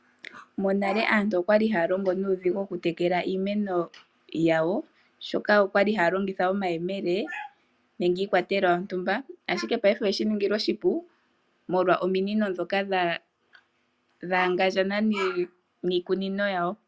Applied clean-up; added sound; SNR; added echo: none; none; none; none.